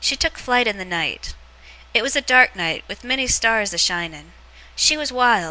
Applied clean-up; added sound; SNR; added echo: none; none; none; none.